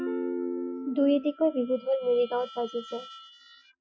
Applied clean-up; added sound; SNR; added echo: classical method Wiener filter.